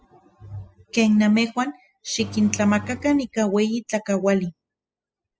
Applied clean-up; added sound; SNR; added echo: classical method spectral subtraction.